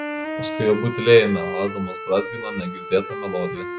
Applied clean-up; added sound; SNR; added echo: none; Wind instrument, woodwind instrument; 8 dB; none.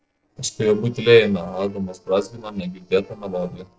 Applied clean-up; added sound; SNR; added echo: neural separator model SepFormer DNS4.